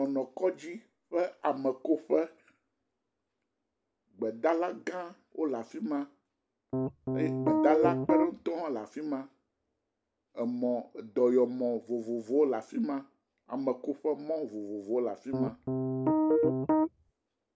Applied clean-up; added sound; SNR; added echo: none; Piano; -5 dB; none.